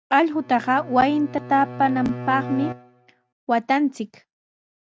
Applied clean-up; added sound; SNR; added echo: none; Bowed string instrument; 12 dB; none.